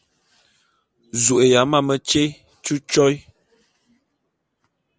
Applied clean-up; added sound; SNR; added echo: none; none; none; none.